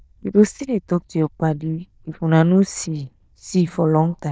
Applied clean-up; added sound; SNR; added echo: neural diffusion model UNIVERSE++.